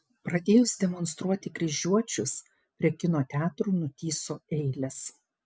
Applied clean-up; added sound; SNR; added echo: none; none; none; none.